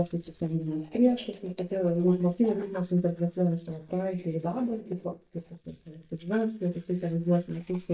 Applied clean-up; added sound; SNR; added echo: neural mask model DeepFilterNet 3.